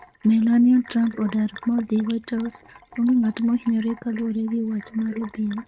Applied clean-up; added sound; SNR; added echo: neural mask model RNNoise.